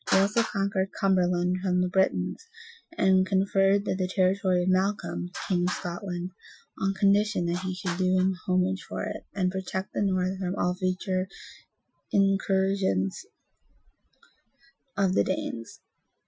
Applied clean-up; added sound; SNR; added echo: classical method Wiener filter.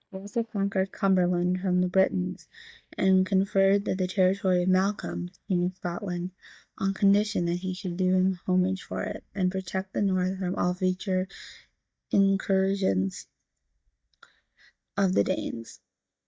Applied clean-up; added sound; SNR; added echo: neural mask model DeepFilterNet 3.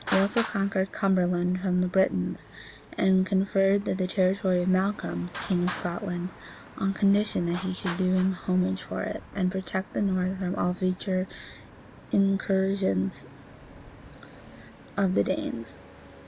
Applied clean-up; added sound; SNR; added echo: none; Traffic noise, roadway noise; 15 dB; none.